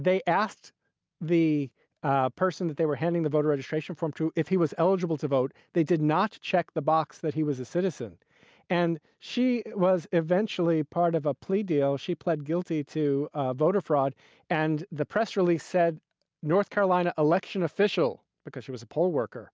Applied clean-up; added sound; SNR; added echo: none; none; none; none.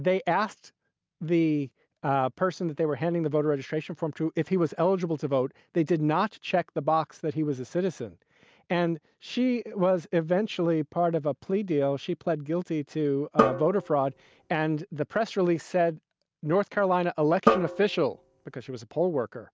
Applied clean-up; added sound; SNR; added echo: none; Drum; 2 dB; none.